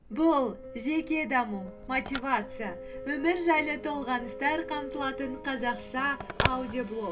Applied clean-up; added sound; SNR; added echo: none; Telephone; 10 dB; reverberation time 0.2 s.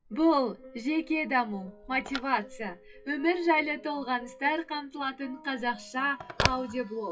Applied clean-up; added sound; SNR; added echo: classical method WPE with log-MMSE.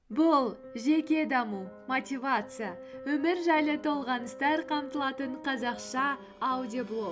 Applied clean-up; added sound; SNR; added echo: none; none; none; none.